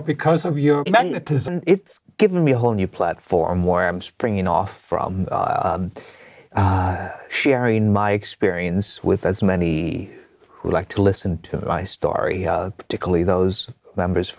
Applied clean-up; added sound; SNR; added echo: none; none; none; none.